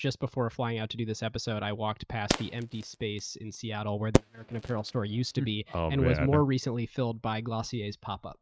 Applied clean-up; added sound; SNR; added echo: neural mask model RNNoise.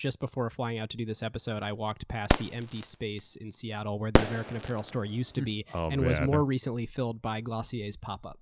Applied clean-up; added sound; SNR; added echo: none; Fireworks; -1 dB; none.